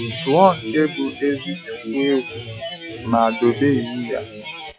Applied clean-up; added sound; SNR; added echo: classical method log-MMSE.